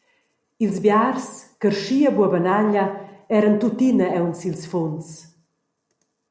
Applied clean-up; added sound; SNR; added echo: none; none; none; none.